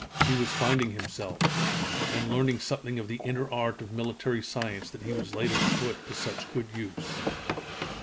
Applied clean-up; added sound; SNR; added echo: none; Drawer open or close; 1 dB; none.